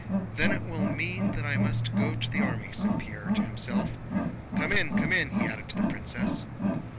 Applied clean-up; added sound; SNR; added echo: none; Wild animals; -4 dB; none.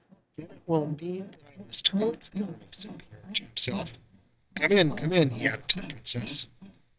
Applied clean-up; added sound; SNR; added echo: neural mask model DeepFilterNet 3.